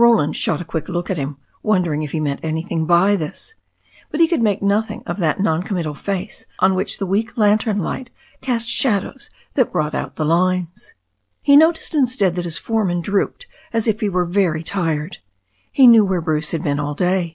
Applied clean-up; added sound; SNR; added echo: none; none; none; none.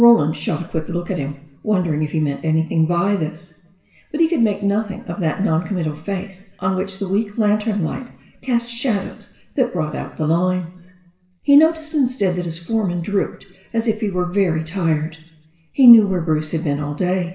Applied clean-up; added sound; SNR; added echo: none; none; none; reverberation time 0.7 s.